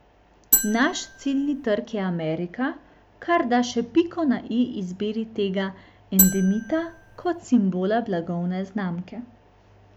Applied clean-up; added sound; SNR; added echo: none; Marimba, xylophone; 2 dB; none.